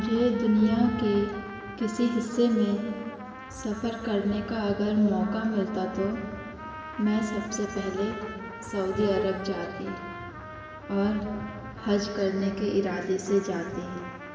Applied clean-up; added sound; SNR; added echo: none; Trumpet; 14 dB; reverberation time 1.8 s.